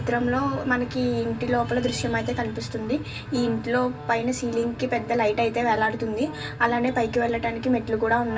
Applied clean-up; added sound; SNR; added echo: none; Wind instrument, woodwind instrument; 19 dB; reverberation time 0.2 s.